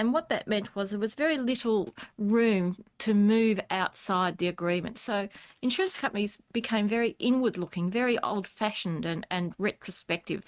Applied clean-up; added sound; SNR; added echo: neural mask model RNNoise.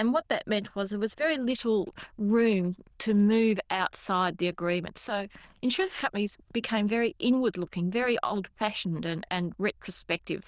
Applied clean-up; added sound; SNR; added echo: neural diffusion model UNIVERSE++.